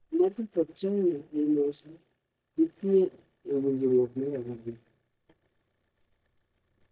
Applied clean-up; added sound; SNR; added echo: neural mask model DeepFilterNet 3.